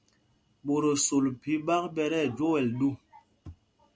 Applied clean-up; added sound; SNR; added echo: none; none; none; none.